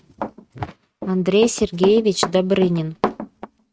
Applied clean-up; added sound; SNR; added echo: neural mask model RNNoise.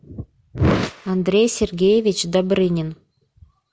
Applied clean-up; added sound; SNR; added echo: none; none; none; none.